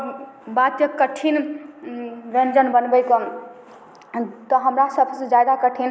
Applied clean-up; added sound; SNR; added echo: none; none; none; none.